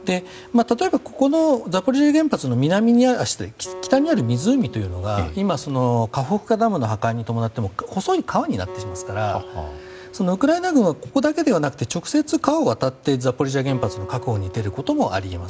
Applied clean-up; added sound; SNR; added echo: none; Acoustic guitar; 20 dB; none.